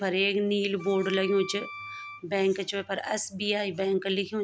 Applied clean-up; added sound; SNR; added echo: none; Wind instrument, woodwind instrument; 15 dB; none.